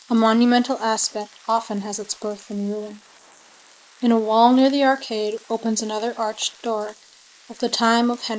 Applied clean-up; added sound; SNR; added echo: neural mask model Resemble Enhance denoiser.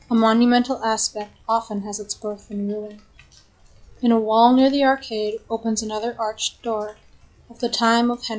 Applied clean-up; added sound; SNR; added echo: classical method log-MMSE.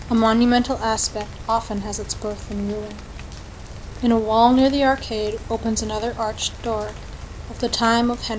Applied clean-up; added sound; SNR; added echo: none; Rain; 13 dB; none.